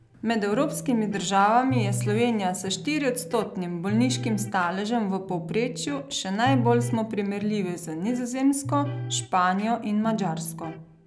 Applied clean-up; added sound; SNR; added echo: none; Electric guitar; 9 dB; none.